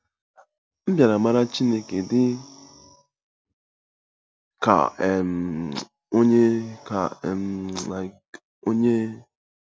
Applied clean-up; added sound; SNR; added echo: none; none; none; none.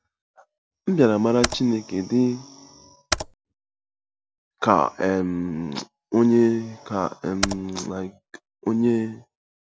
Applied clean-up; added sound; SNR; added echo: none; Computer keyboard; 9 dB; none.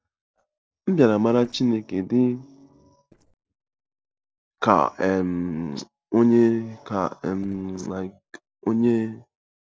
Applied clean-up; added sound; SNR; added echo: neural separator model SepFormer DNS4.